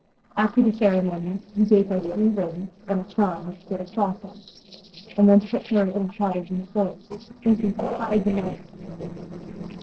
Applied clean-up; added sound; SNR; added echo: neural separator model SepFormer DNS4.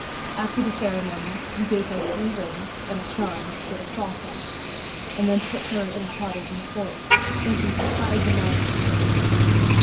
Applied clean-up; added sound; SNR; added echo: none; Motor vehicle (road); -4 dB; reverberation time 0.3 s.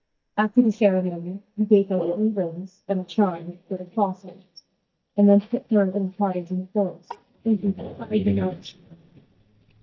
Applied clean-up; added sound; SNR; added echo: neural mask model DeepFilterNet 3.